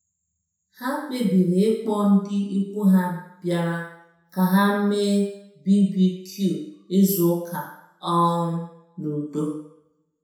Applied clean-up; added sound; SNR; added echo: none; none; none; reverberation time 0.7 s.